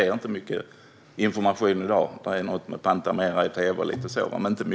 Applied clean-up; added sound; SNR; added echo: none; none; none; none.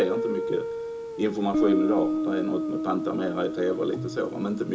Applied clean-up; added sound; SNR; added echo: none; Guitar; 1 dB; reverberation time 0.2 s.